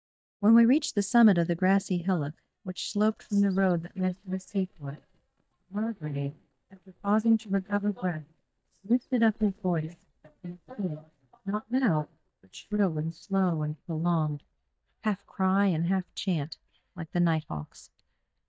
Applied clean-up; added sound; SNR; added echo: neural mask model DeepFilterNet 3.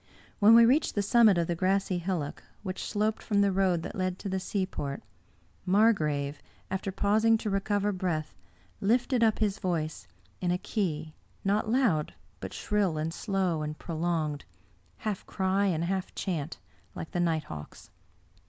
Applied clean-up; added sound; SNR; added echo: none; none; none; none.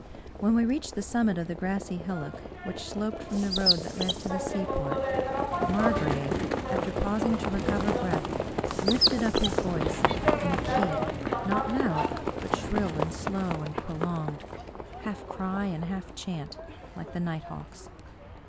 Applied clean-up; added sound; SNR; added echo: none; Chirp, tweet + Livestock, farm animals, working animals; -1 dB; none.